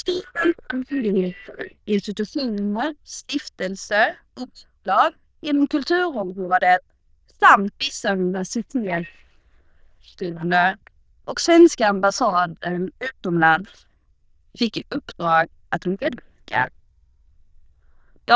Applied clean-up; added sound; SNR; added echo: neural diffusion model UNIVERSE++.